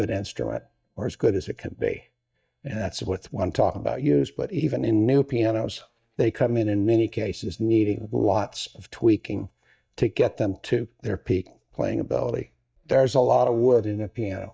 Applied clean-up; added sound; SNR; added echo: neural mask model DeepFilterNet 3.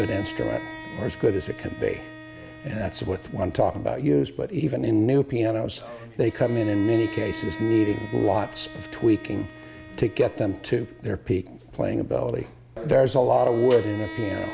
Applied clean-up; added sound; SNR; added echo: none; Bowed string instrument; 16 dB; none.